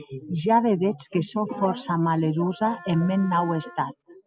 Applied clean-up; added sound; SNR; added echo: none; Wind instrument, woodwind instrument; 20 dB; none.